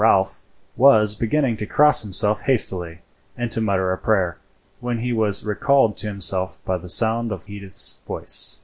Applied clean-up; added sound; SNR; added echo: none; none; none; none.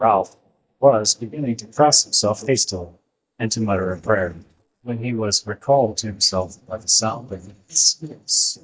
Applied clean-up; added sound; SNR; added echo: neural mask model DeepFilterNet 3.